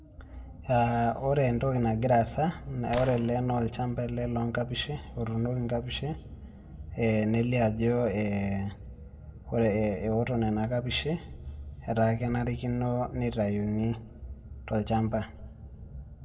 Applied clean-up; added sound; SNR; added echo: none; Clapping; 13 dB; reverberation time 1.4 s.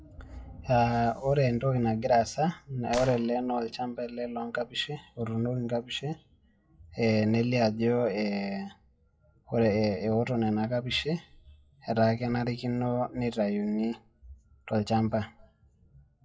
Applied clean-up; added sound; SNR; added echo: classical method WPE with log-MMSE.